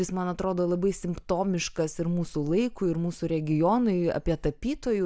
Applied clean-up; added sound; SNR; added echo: none; none; none; none.